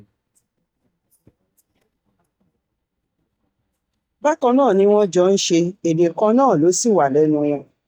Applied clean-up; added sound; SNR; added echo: neural mask model DeepFilterNet 3.